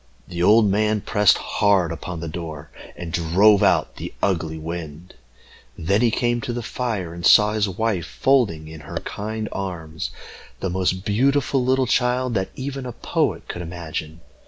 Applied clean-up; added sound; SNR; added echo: none; none; none; none.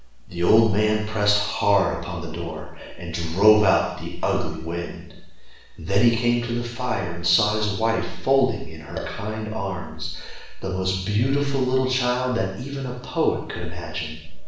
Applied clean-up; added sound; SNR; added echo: none; none; none; reverberation time 0.7 s.